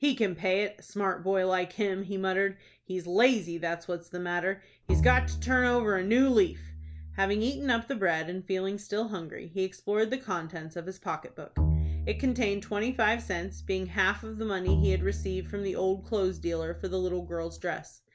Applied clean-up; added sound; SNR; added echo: none; Bowed string instrument; 3 dB; none.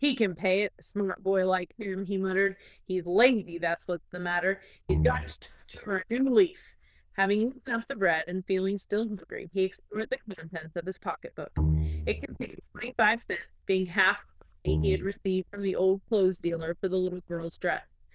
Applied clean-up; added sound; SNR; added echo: neural diffusion model UNIVERSE++.